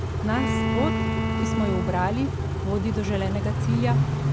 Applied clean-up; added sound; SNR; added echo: none; Bowed string instrument + Idling / Accelerating, revving, vroom / Car; -4 dB; none.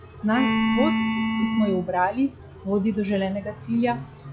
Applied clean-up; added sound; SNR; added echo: classical method log-MMSE.